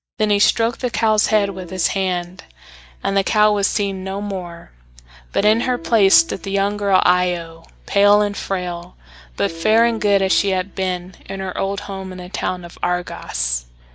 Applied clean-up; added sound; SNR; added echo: neural mask model DeepFilterNet 3.